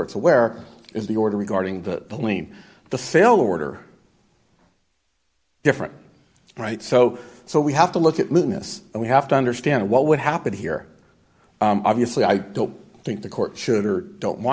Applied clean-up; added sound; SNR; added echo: none; none; none; none.